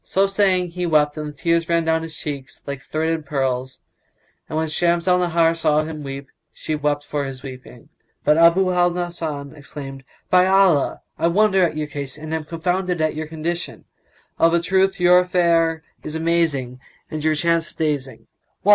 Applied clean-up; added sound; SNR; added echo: none; none; none; none.